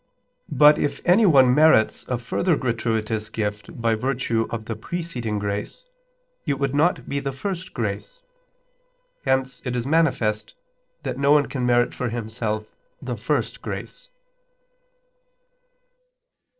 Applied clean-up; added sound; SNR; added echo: neural separator model SepFormer DNS4.